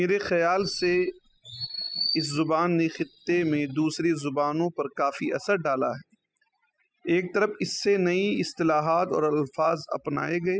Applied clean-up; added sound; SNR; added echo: classical method spectral subtraction.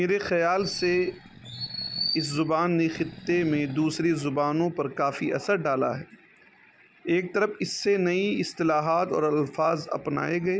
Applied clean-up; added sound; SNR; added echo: none; Animal; 20 dB; none.